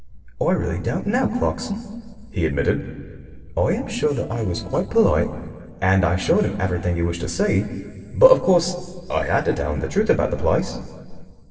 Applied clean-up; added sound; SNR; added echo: neural separator model SepFormer DNS4.